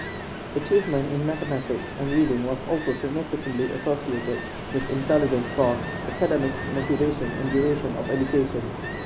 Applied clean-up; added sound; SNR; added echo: none; Ocean; 7 dB; none.